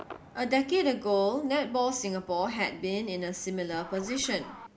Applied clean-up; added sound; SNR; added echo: none; Crowd / Cheering / Fireworks + Scratching (performance technique); 20 dB; none.